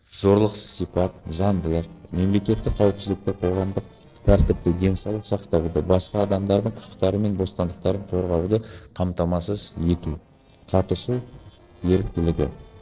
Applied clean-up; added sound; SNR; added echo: neural separator model SepFormer DNS4.